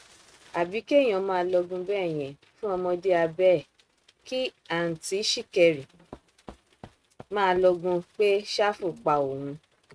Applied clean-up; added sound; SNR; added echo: neural mask model RNNoise.